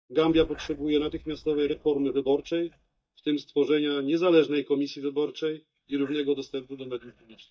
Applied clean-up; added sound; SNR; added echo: neural mask model DeepFilterNet 3.